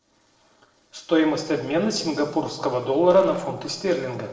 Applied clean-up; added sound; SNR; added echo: neural separator model SepFormer DNS4.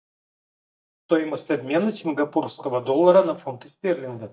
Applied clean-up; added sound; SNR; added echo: neural mask model DeepFilterNet 3.